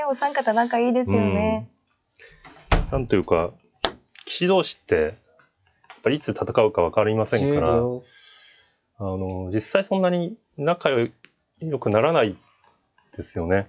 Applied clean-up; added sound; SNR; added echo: classical method log-MMSE.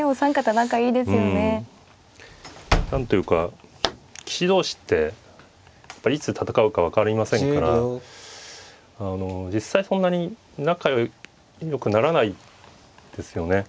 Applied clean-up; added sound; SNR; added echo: none; Slam / Wood; 5 dB; none.